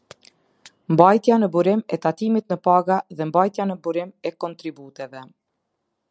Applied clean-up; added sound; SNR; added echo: none; none; none; none.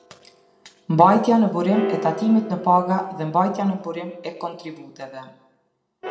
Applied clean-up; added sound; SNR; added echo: none; Piano; 13 dB; reverberation time 0.8 s.